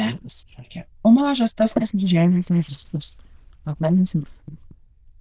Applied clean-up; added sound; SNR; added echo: neural diffusion model UNIVERSE++.